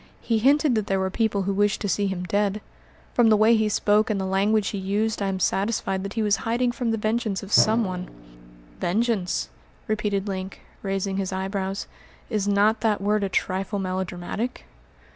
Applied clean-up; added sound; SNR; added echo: none; Drum; 20 dB; none.